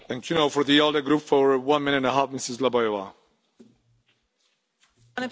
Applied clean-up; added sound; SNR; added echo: none; none; none; none.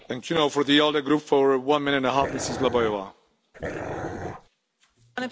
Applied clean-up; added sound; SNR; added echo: none; Dog; 8 dB; none.